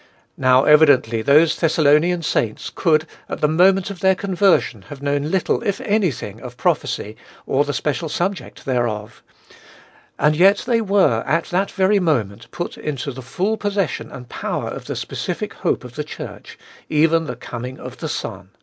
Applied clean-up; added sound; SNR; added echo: none; none; none; none.